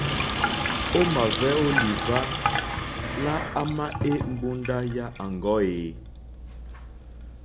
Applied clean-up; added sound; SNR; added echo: none; Sink (filling or washing); 0 dB; none.